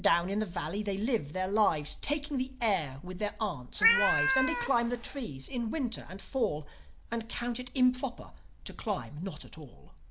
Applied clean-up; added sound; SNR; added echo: none; Cat; -3 dB; none.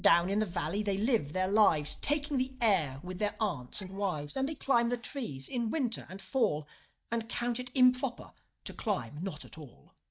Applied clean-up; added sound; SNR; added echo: neural mask model DeepFilterNet 3.